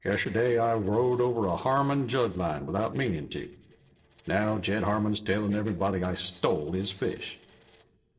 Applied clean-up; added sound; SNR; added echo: neural separator model SepFormer DNS4.